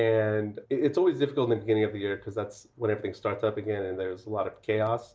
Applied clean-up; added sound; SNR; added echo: none; none; none; none.